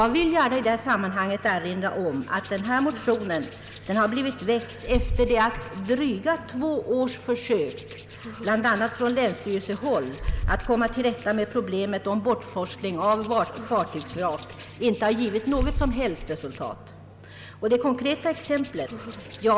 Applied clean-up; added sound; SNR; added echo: none; Hands; 11 dB; none.